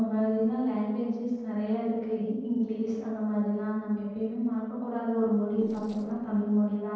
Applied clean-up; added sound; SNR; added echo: neural separator model SepFormer DNS4.